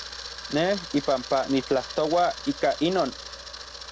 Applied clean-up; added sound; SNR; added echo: none; Camera; 12 dB; none.